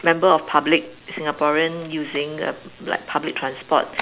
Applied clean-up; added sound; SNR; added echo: none; Camera; 20 dB; none.